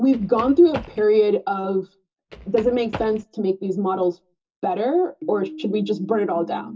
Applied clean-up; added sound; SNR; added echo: none; Run; 15 dB; reverberation time 0.2 s.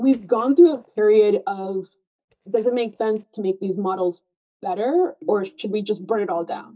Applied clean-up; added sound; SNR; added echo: neural mask model DeepFilterNet 3.